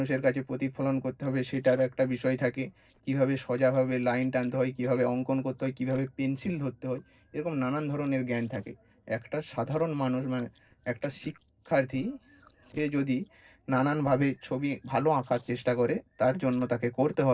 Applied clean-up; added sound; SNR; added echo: neural separator model SepFormer DNS4.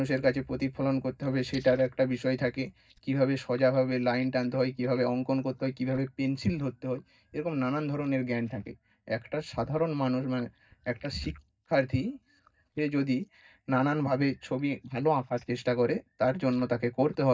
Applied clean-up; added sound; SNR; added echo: neural mask model DeepFilterNet 3.